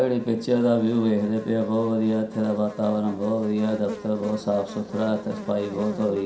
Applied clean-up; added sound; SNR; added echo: none; Buzz; 15 dB; reverberation time 0.5 s.